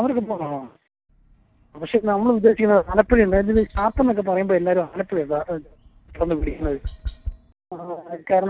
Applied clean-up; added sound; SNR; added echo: none; Tap; 12 dB; none.